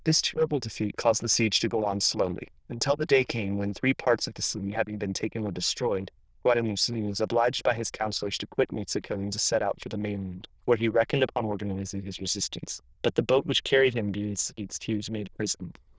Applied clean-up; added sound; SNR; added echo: neural diffusion model UNIVERSE++.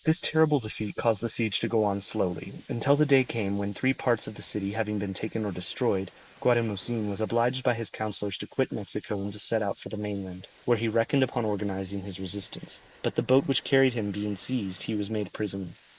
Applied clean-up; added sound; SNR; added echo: neural mask model Resemble Enhance denoiser.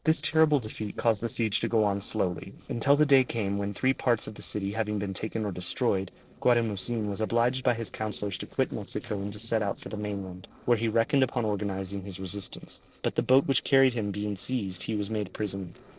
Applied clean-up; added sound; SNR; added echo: neural separator model SepFormer DNS4.